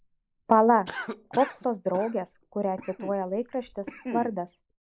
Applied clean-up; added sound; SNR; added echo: neural mask model Resemble Enhance denoiser.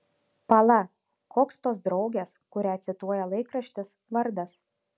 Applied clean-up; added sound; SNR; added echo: none; none; none; none.